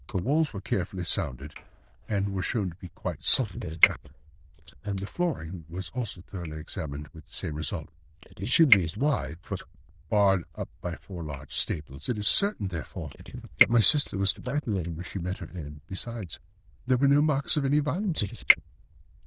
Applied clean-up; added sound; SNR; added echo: neural diffusion model UNIVERSE++.